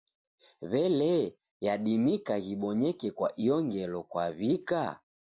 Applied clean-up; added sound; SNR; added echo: none; none; none; none.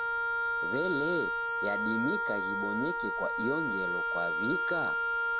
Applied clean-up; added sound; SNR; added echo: none; Wind instrument, woodwind instrument; -4 dB; none.